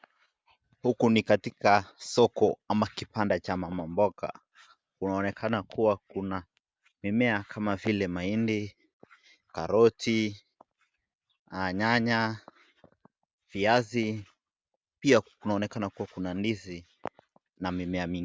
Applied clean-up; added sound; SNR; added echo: none; none; none; none.